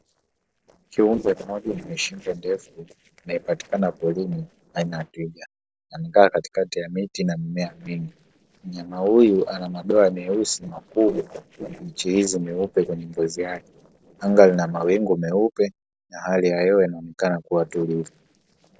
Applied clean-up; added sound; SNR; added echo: neural separator model SepFormer DNS4.